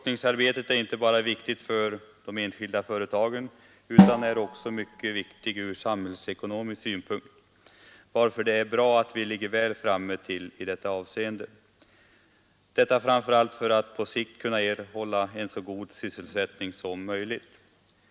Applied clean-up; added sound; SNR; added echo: none; Snare drum; -3 dB; none.